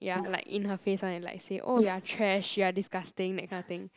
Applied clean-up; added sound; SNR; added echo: neural mask model Resemble Enhance denoiser.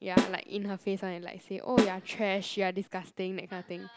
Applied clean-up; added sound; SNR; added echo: none; Snare drum; -1 dB; none.